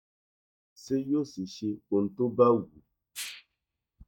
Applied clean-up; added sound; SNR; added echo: neural mask model DeepFilterNet 3.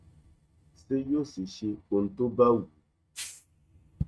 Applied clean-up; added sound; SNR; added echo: neural mask model RNNoise.